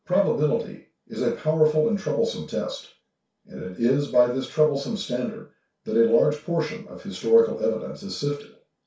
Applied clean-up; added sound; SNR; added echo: none; none; none; reverberation time 0.2 s.